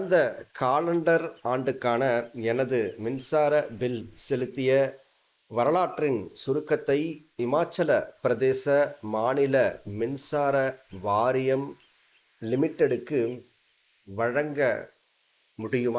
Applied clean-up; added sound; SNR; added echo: neural mask model Resemble Enhance denoiser.